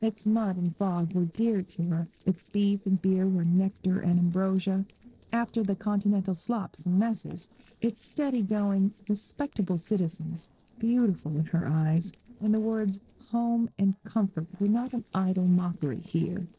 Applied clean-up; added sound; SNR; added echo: neural separator model SepFormer DNS4.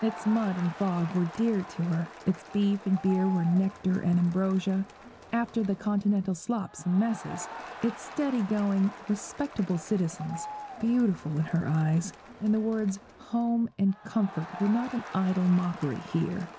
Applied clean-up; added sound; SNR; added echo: none; Crowd; 16 dB; none.